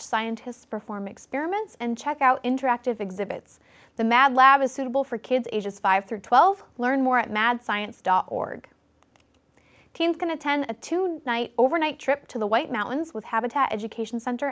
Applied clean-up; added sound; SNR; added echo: none; none; none; none.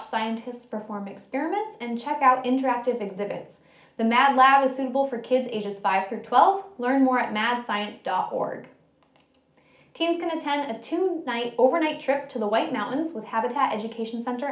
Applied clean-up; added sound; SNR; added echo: none; none; none; reverberation time 0.4 s.